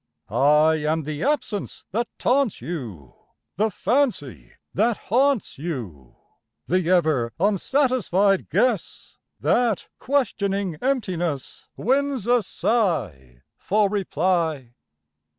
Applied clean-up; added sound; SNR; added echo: none; none; none; none.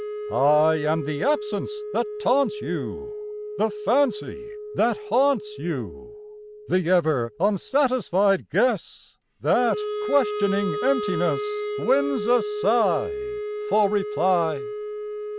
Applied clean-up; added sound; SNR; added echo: none; Wind instrument, woodwind instrument; 7 dB; none.